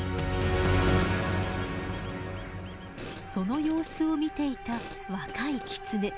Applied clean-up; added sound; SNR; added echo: none; Fart; 17 dB; none.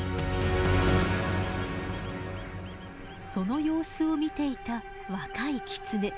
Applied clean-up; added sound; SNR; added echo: none; none; none; none.